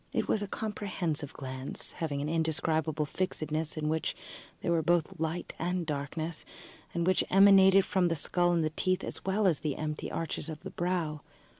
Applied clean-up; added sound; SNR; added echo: none; none; none; none.